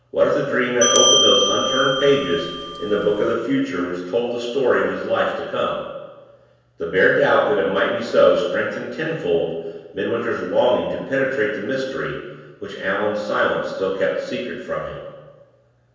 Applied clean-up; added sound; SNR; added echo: none; Bell; 0 dB; reverberation time 1.2 s.